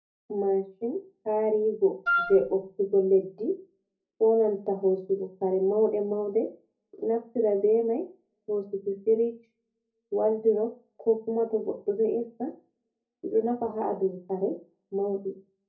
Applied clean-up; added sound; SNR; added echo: none; Wind instrument, woodwind instrument; 1 dB; reverberation time 0.4 s.